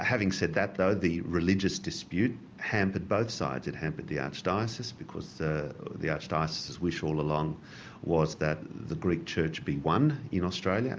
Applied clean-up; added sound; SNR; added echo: none; none; none; none.